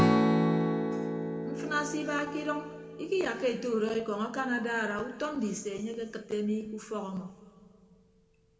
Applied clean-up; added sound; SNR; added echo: none; Strum; 0 dB; reverberation time 1.9 s.